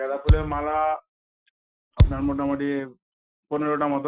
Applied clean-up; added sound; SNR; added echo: classical method Wiener filter.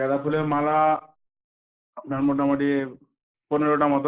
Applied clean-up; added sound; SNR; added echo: neural mask model Resemble Enhance denoiser.